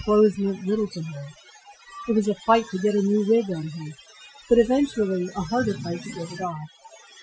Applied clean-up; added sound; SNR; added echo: classical method Wiener filter.